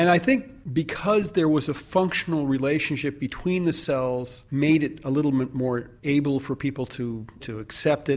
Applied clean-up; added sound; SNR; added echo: none; none; none; none.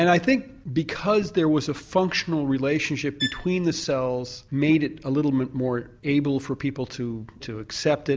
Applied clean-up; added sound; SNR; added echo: none; Bowed string instrument; 11 dB; none.